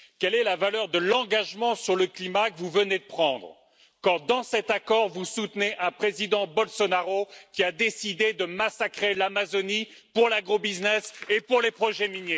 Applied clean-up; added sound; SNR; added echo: none; none; none; none.